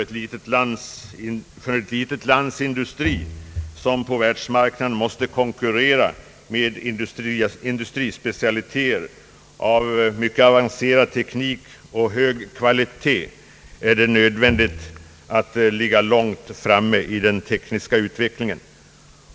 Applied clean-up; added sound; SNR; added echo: none; Bowed string instrument; 13 dB; none.